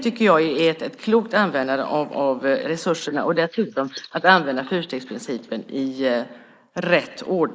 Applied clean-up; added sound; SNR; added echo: neural mask model Resemble Enhance denoiser.